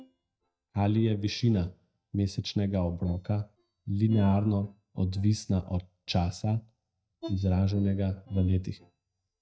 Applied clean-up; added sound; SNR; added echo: neural mask model DeepFilterNet 3.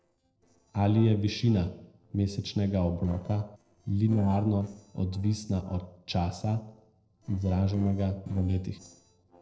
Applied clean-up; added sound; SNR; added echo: neural separator model SepFormer DNS4.